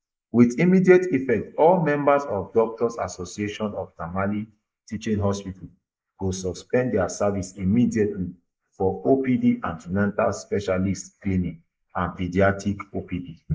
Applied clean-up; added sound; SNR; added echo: neural mask model Resemble Enhance denoiser.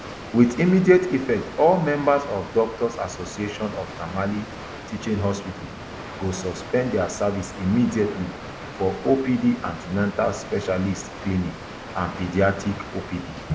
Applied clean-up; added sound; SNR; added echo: none; Water; 12 dB; none.